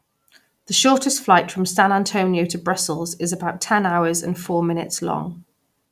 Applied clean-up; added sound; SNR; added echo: none; none; none; none.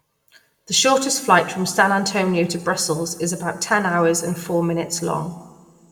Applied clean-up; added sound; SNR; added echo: none; none; none; reverberation time 1.2 s.